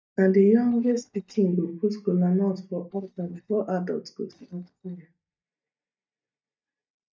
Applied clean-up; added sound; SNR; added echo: neural mask model DeepFilterNet 3.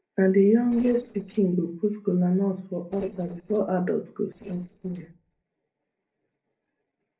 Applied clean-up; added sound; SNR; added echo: neural separator model SepFormer DNS4.